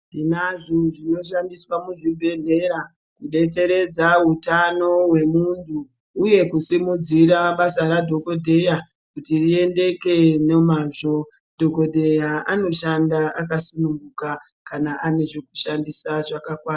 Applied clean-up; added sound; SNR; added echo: none; none; none; none.